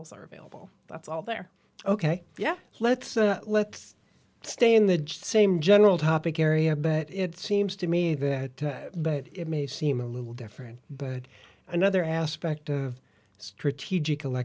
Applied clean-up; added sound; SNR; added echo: none; none; none; none.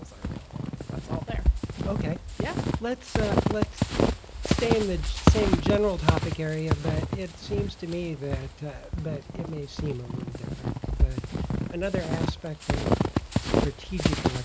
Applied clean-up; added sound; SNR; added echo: none; Squeak / Walk, footsteps; -5 dB; none.